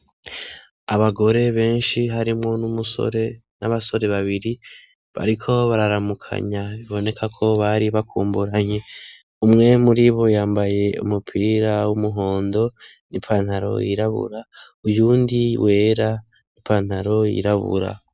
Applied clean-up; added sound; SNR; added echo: none; none; none; none.